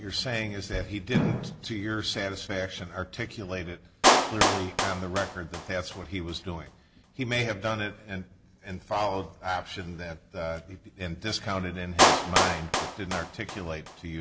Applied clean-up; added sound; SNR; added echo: none; Clapping; -1 dB; none.